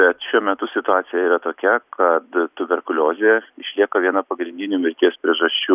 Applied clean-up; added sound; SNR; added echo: none; none; none; none.